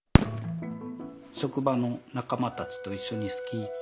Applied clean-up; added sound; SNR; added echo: none; Fireworks; -4 dB; none.